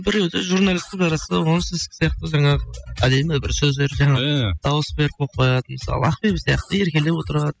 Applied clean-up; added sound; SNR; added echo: classical method spectral subtraction.